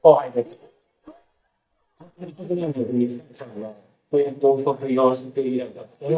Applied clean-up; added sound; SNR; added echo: neural mask model DeepFilterNet 3.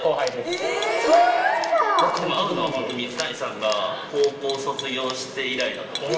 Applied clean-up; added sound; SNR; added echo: none; Cat; 16 dB; reverberation time 1.2 s.